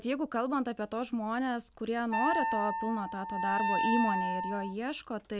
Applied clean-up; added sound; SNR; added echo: none; Wind instrument, woodwind instrument; -1 dB; none.